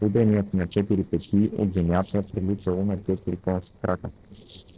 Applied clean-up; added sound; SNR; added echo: neural separator model SepFormer DNS4.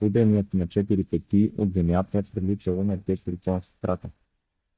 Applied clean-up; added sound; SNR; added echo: neural mask model DeepFilterNet 3.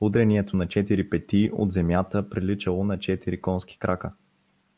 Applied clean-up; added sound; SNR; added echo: none; none; none; none.